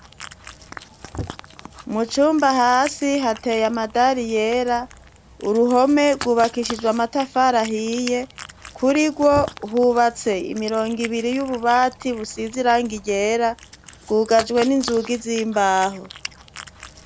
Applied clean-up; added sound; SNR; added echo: none; Cat; 17 dB; none.